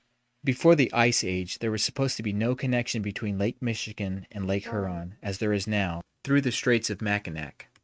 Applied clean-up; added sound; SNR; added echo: neural mask model RNNoise.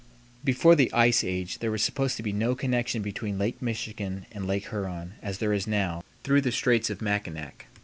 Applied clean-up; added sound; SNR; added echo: none; none; none; none.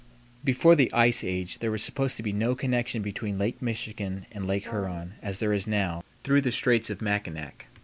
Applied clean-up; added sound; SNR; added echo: none; Brass instrument; 16 dB; none.